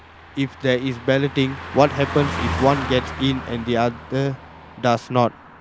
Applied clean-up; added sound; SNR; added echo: none; Car passing by; 10 dB; none.